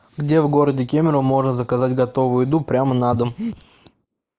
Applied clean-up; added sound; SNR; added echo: neural mask model Resemble Enhance denoiser.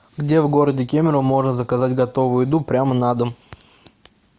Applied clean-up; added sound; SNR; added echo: none; none; none; none.